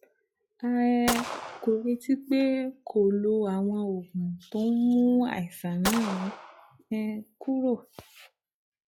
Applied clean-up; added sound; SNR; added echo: classical method log-MMSE.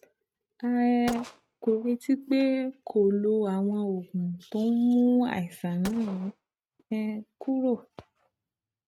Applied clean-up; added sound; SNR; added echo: neural mask model RNNoise.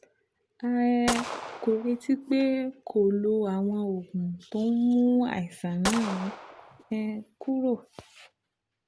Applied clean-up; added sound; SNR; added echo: none; Gunshot, gunfire; 8 dB; none.